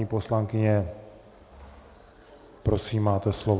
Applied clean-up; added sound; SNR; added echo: none; none; none; none.